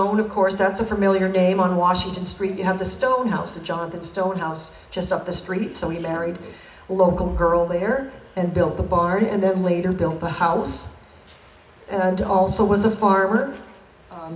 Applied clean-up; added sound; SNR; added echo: none; none; none; none.